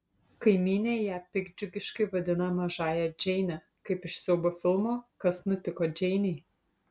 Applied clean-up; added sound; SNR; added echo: none; none; none; none.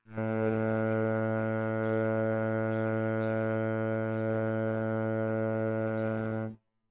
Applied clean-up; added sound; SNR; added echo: neural separator model SepFormer WHAMR!.